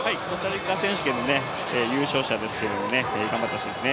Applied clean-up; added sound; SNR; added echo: none; none; none; none.